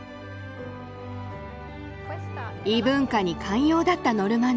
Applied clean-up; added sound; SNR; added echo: none; none; none; none.